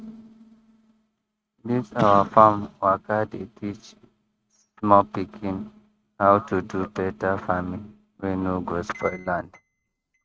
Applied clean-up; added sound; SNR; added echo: neural mask model RNNoise.